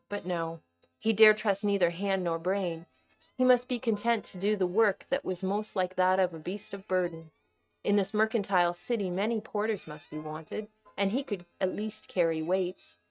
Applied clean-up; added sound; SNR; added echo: neural mask model RNNoise.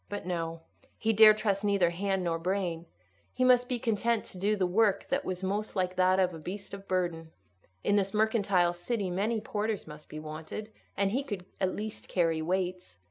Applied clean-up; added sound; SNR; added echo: none; none; none; none.